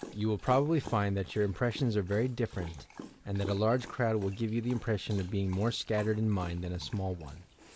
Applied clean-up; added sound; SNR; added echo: none; Dog; 18 dB; none.